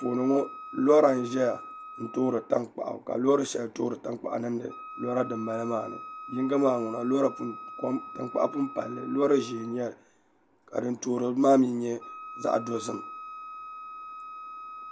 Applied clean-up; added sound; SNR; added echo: none; Wind instrument, woodwind instrument; 15 dB; none.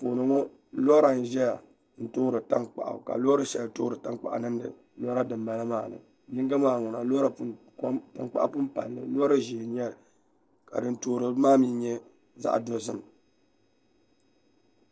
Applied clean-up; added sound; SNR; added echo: neural separator model SepFormer DNS4.